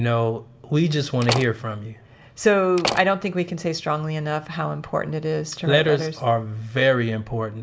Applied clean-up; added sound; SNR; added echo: none; Slam; 8 dB; reverberation time 0.4 s.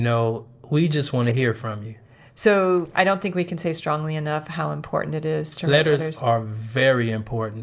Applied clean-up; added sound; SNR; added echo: neural separator model SepFormer DNS4.